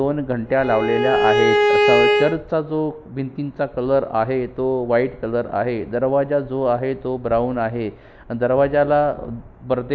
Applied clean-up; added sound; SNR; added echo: none; Bowed string instrument; -2 dB; none.